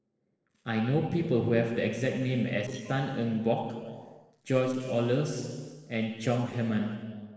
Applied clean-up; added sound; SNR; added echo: neural separator model SepFormer DNS4.